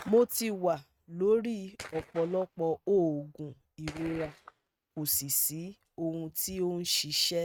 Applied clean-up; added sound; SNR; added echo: neural mask model RNNoise.